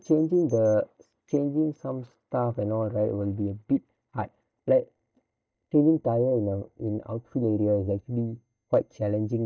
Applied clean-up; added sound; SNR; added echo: neural mask model DeepFilterNet 3.